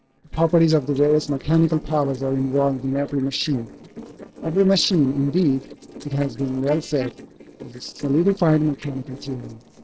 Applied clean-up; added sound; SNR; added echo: neural separator model SepFormer DNS4.